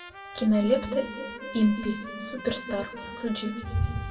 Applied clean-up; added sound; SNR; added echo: none; Trumpet; 14 dB; reverberation time 1.9 s.